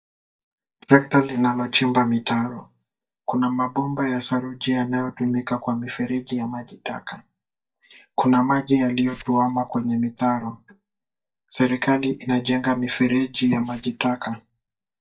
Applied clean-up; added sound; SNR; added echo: neural mask model DeepFilterNet 3.